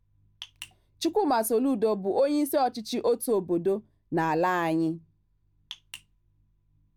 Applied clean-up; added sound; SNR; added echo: none; none; none; none.